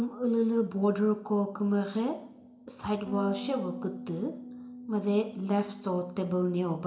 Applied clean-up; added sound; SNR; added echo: none; Bass guitar; 15 dB; reverberation time 0.8 s.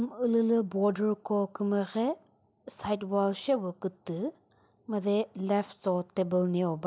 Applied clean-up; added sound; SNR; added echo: none; none; none; none.